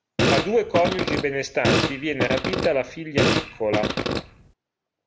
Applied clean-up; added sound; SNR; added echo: none; Fart; -1 dB; none.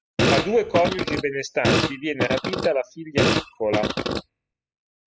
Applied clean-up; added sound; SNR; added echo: classical method spectral subtraction.